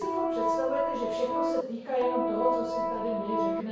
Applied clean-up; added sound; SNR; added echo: none; Organ; -2 dB; reverberation time 0.6 s.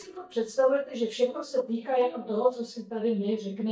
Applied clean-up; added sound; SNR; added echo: neural mask model DeepFilterNet 3.